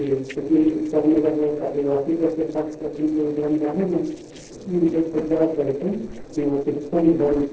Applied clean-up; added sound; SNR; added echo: neural separator model SepFormer DNS4.